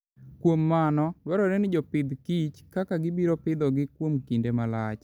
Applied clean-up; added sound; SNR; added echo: none; none; none; none.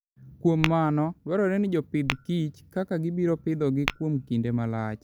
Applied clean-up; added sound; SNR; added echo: none; Tap / Glass; 12 dB; none.